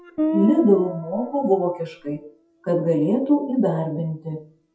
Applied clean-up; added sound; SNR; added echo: classical method WPE with log-MMSE.